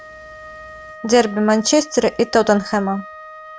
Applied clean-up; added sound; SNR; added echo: none; Wind instrument, woodwind instrument; 18 dB; none.